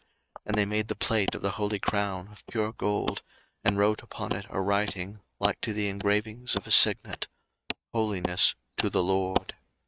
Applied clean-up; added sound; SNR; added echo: neural mask model RNNoise.